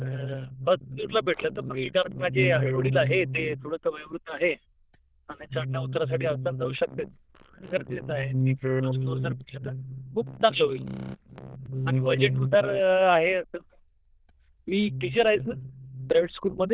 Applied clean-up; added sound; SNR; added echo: neural diffusion model UNIVERSE++.